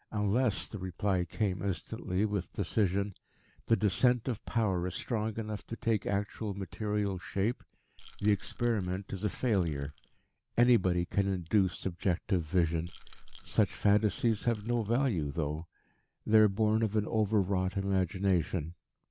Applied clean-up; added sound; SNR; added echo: none; Rattle / Rattle (instrument); 17 dB; none.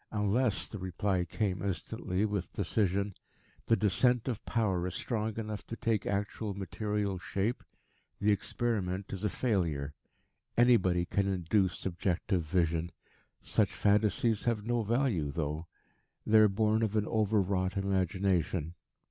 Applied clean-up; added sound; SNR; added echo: none; none; none; none.